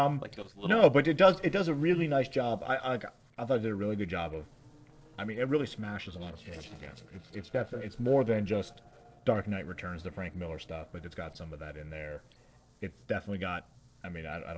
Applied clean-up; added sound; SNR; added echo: neural separator model SepFormer DNS4.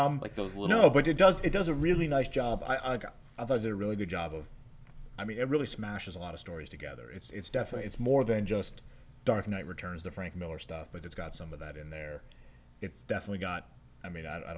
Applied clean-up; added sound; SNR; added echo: none; none; none; none.